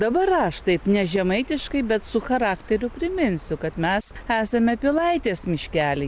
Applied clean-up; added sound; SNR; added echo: none; none; none; none.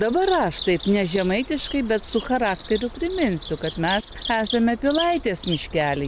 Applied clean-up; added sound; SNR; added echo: none; Bird vocalization, bird call, bird song; 13 dB; none.